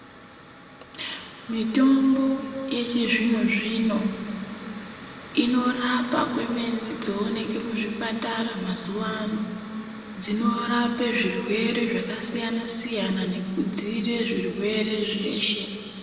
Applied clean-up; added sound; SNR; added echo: none; Mechanical fan; 17 dB; reverberation time 2.3 s.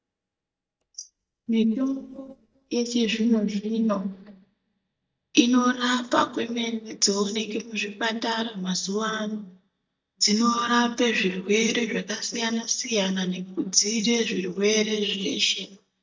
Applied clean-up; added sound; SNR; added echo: neural mask model DeepFilterNet 3.